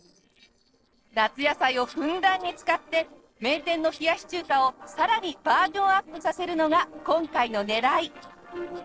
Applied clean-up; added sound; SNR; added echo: neural separator model SepFormer DNS4.